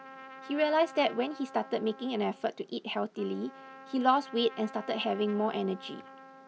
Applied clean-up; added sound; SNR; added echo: none; Trumpet; 17 dB; none.